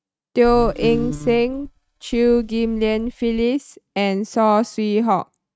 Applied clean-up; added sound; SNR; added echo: neural mask model RNNoise.